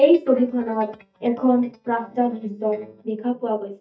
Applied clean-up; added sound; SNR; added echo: neural mask model DeepFilterNet 3.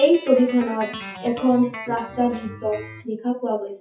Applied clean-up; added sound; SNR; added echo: classical method WPE with log-MMSE.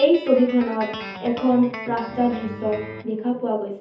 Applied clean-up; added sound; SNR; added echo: none; Guitar; 14 dB; reverberation time 0.5 s.